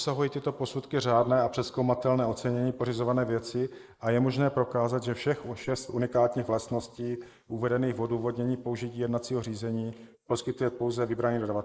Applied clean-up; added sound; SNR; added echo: neural mask model Resemble Enhance denoiser.